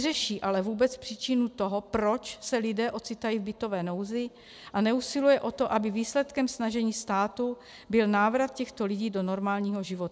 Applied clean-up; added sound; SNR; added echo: none; none; none; none.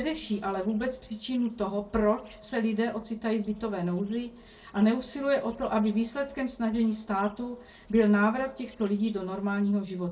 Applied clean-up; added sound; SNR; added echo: neural separator model SepFormer DNS4.